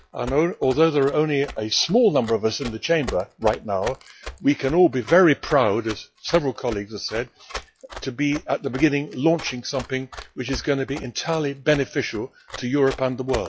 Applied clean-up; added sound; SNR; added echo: classical method log-MMSE.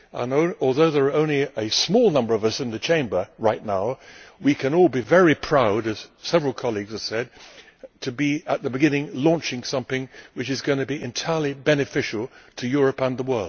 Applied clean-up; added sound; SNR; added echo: none; none; none; none.